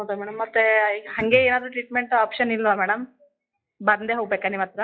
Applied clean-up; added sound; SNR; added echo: classical method log-MMSE.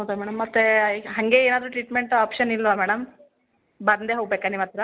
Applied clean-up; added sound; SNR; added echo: none; none; none; none.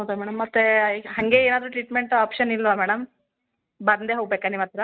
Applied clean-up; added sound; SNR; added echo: neural mask model RNNoise.